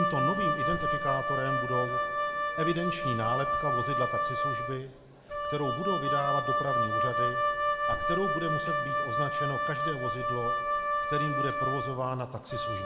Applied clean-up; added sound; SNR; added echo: none; Wind instrument, woodwind instrument; -4 dB; none.